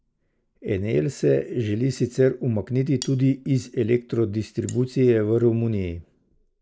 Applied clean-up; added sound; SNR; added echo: neural mask model Resemble Enhance denoiser.